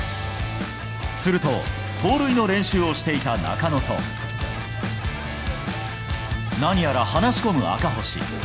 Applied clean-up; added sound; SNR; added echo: none; Squeak; 17 dB; none.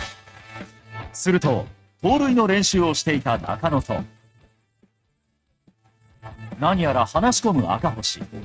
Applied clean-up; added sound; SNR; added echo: neural mask model RNNoise.